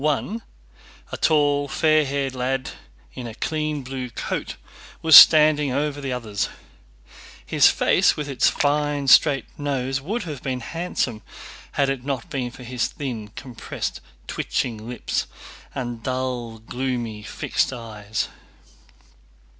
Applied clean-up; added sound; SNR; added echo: none; Splash, splatter; 9 dB; none.